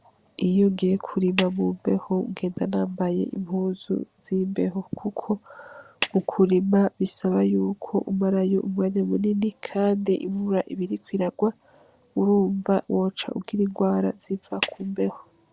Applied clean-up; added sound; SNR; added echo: none; Clapping; 12 dB; none.